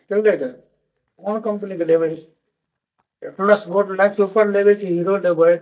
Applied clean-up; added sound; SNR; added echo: neural mask model DeepFilterNet 3.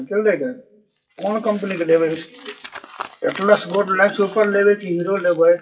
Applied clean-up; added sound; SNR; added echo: classical method WPE with log-MMSE.